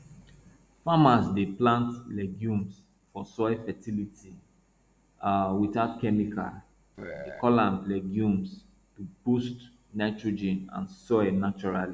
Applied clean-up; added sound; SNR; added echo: none; Burping, eructation; 11 dB; none.